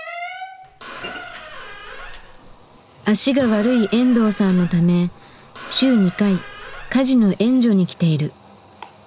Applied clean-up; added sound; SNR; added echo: none; Squeak; 17 dB; none.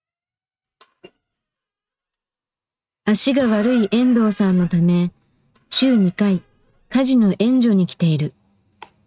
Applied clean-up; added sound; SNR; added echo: neural mask model RNNoise.